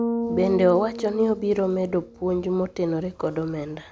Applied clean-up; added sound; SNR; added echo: none; Bass guitar; 9 dB; none.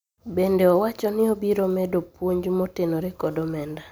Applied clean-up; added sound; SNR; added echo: none; none; none; none.